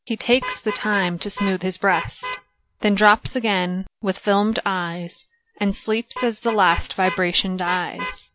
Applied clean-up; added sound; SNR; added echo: none; Vehicle horn, car horn, honking; 13 dB; none.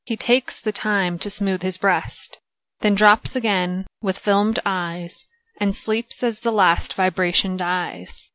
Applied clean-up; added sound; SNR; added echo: none; none; none; none.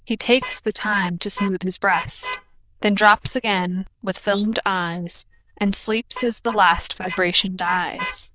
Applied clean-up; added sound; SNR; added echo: neural diffusion model UNIVERSE++.